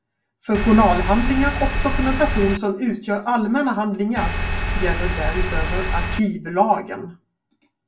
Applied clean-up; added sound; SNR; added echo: none; Engine; 0 dB; reverberation time 0.2 s.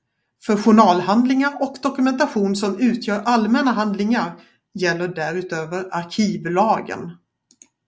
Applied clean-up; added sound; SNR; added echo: none; none; none; none.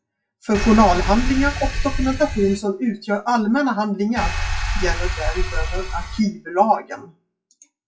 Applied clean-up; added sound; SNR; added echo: classical method WPE with log-MMSE.